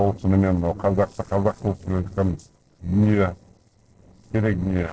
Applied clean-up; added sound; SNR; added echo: neural separator model SepFormer DNS4.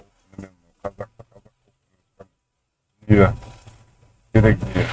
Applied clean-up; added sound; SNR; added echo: neural mask model RNNoise.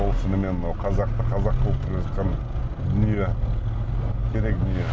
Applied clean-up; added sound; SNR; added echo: none; none; none; none.